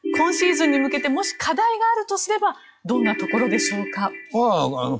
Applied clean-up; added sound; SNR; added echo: classical method log-MMSE.